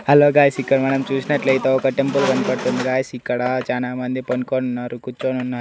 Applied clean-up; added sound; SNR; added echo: none; Squeak; 11 dB; none.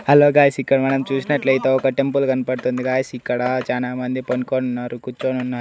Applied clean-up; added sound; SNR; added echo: none; none; none; none.